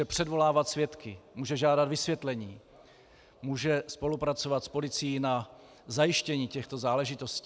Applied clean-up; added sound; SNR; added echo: none; none; none; none.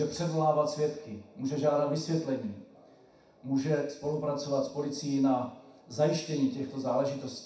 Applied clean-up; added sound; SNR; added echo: none; none; none; reverberation time 0.7 s.